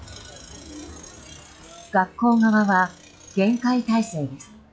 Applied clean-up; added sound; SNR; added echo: classical method log-MMSE.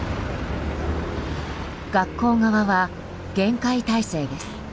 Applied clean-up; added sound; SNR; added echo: none; none; none; none.